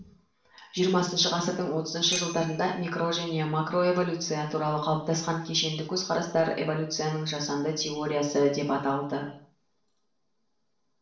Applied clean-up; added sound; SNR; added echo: neural separator model SepFormer DNS4.